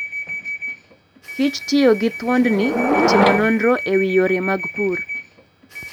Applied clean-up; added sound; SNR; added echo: none; Subway, metro, underground / Door; 3 dB; none.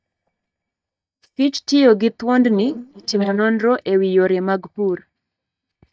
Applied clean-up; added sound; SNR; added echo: neural mask model DeepFilterNet 3.